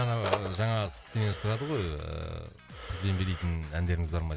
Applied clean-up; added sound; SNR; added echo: none; Telephone + Breathing; 10 dB; none.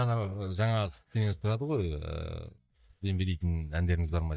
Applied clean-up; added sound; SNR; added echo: neural mask model DeepFilterNet 3.